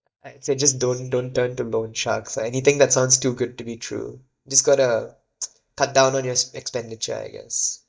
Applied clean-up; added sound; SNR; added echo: neural mask model DeepFilterNet 3.